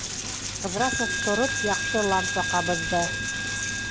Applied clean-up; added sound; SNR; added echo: none; Coin (dropping); 0 dB; none.